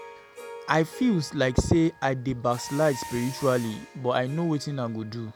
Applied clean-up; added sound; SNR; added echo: none; Harp + Mechanisms; 17 dB; none.